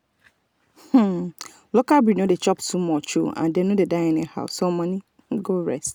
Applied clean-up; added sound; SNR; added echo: none; none; none; none.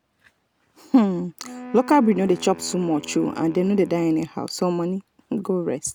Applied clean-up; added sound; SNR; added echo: none; Wind instrument, woodwind instrument; 18 dB; none.